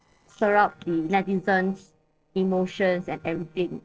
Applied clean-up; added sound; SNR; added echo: neural separator model SepFormer DNS4.